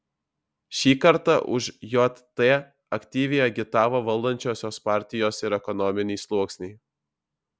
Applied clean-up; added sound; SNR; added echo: none; none; none; none.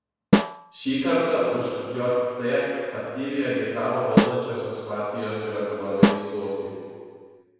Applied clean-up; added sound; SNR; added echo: none; Snare drum; -1 dB; reverberation time 1.9 s.